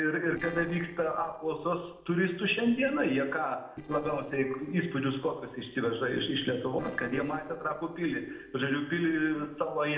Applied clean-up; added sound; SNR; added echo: neural separator model SepFormer DNS4.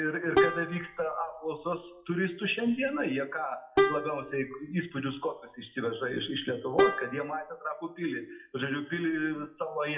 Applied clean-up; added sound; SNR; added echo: classical method WPE with log-MMSE.